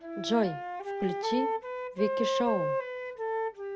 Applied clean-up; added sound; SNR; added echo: none; Wind instrument, woodwind instrument; -1 dB; none.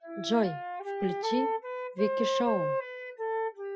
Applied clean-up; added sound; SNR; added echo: classical method Wiener filter.